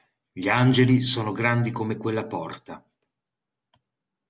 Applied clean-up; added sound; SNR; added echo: none; none; none; none.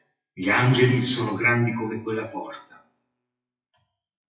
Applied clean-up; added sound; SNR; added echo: classical method WPE with log-MMSE.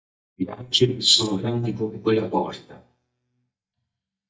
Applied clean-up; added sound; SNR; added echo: neural mask model DeepFilterNet 3.